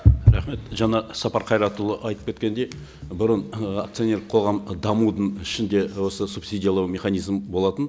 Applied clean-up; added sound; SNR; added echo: none; none; none; none.